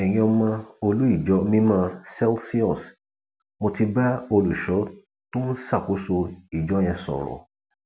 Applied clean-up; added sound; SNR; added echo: none; none; none; none.